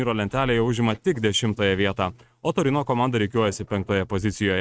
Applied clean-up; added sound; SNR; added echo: neural mask model RNNoise.